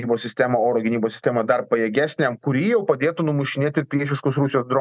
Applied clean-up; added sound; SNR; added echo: none; none; none; none.